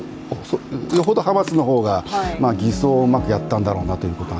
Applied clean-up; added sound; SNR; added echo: none; Chewing, mastication; 19 dB; none.